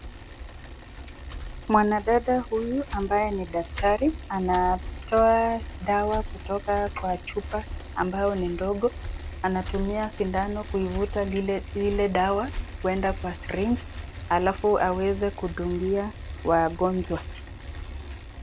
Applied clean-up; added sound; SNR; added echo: none; Bicycle; 9 dB; none.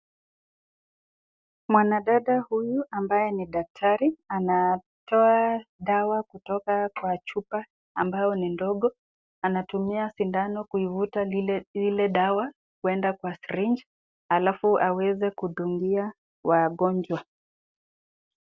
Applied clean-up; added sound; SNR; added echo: none; none; none; none.